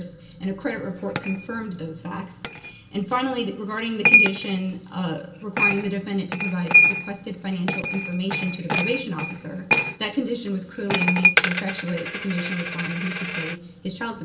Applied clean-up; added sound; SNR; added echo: none; Coin (dropping); -3 dB; reverberation time 0.3 s.